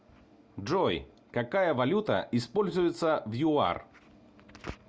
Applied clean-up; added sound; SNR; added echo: none; none; none; none.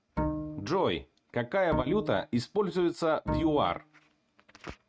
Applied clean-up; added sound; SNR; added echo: neural mask model RNNoise.